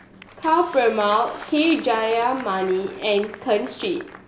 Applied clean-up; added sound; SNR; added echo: none; Applause + Camera; 18 dB; none.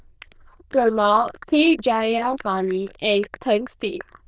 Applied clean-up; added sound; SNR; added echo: neural diffusion model UNIVERSE++.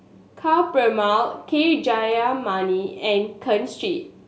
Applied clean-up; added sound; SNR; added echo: none; none; none; none.